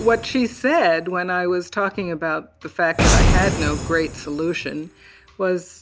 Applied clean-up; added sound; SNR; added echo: none; Boom; 2 dB; none.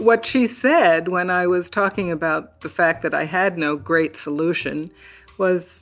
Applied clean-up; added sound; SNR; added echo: none; none; none; none.